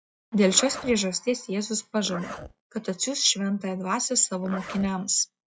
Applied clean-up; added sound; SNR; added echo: classical method log-MMSE.